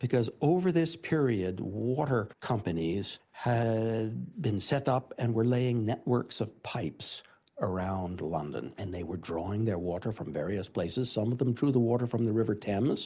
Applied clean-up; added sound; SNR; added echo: none; none; none; none.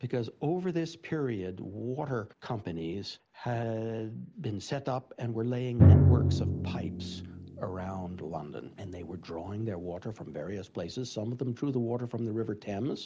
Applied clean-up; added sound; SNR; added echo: none; Drum; -3 dB; none.